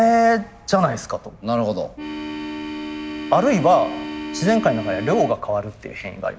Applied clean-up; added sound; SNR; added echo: none; Organ; 9 dB; none.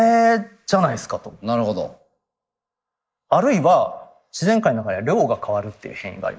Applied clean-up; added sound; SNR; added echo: neural mask model Resemble Enhance denoiser.